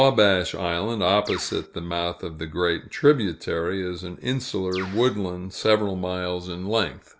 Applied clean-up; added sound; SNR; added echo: none; Bird; 13 dB; none.